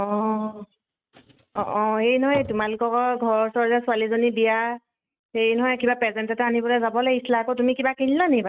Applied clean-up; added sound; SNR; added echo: neural mask model RNNoise.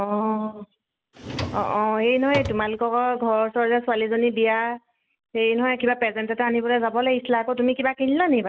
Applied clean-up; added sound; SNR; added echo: none; Drawer open or close; 10 dB; none.